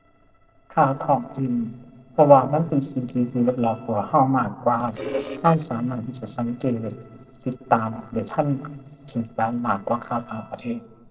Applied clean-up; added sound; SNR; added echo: neural separator model SepFormer DNS4.